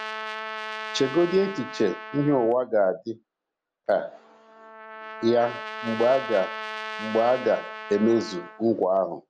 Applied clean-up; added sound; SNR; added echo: none; Trumpet; 11 dB; none.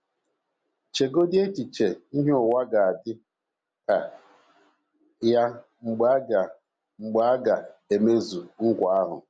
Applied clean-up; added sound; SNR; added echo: none; none; none; none.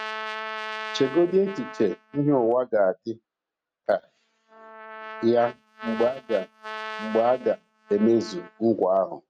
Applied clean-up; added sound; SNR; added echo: neural mask model RNNoise.